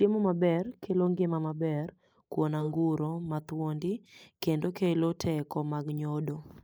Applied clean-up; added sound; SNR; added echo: neural mask model Resemble Enhance denoiser.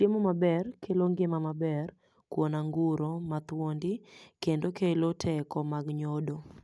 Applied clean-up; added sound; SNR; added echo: none; none; none; none.